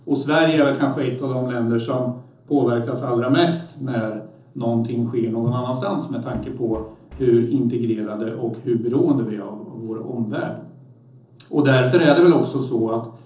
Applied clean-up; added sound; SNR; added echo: neural separator model SepFormer DNS4.